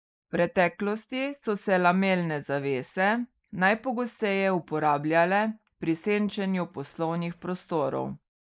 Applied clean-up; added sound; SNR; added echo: neural mask model Resemble Enhance denoiser.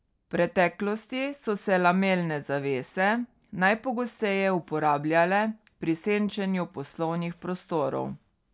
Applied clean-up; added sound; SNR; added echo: none; none; none; none.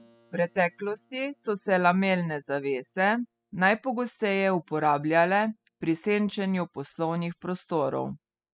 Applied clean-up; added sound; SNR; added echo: classical method spectral subtraction.